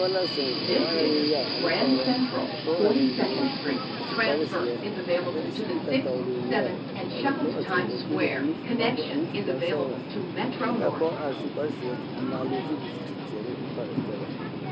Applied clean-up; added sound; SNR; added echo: none; Subway, metro, underground; -3 dB; none.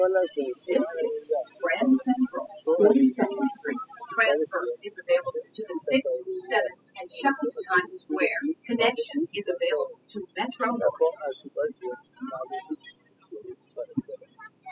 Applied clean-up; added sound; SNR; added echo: classical method spectral subtraction.